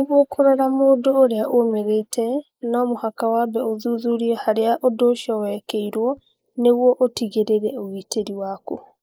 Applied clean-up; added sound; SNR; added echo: neural mask model Resemble Enhance denoiser.